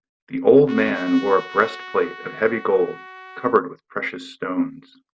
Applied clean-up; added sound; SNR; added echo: none; Trumpet; 17 dB; none.